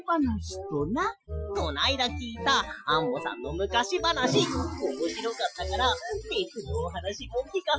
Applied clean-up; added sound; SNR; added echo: classical method Wiener filter.